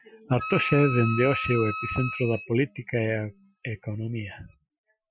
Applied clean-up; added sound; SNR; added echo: classical method Wiener filter.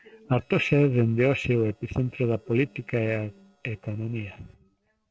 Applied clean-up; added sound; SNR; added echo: neural separator model SepFormer DNS4.